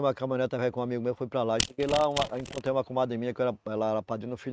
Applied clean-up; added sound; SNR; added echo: neural mask model RNNoise.